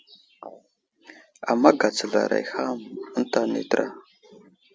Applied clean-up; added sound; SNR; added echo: none; none; none; none.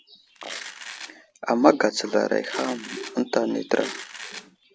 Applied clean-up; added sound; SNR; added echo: none; Domestic sounds, home sounds; 14 dB; none.